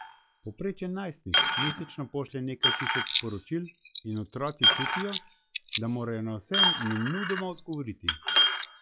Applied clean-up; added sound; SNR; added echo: classical method log-MMSE.